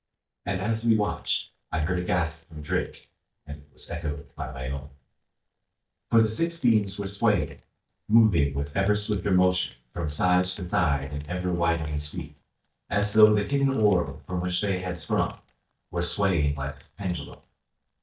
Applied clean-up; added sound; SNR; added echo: neural mask model DeepFilterNet 3.